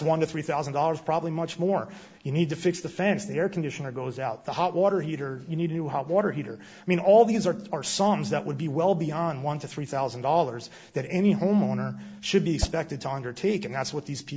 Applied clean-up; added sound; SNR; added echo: none; Whoosh, swoosh, swish; 4 dB; none.